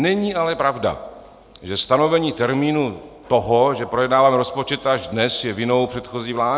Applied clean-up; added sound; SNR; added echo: none; none; none; none.